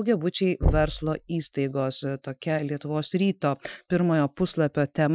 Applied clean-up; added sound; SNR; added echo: classical method Wiener filter.